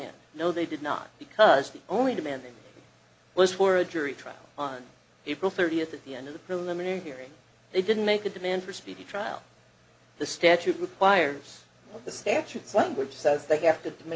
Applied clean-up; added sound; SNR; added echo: none; none; none; none.